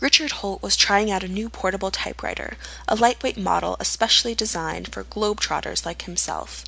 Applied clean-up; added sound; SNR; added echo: none; none; none; none.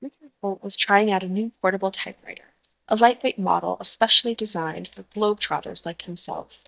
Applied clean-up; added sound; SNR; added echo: neural mask model DeepFilterNet 3.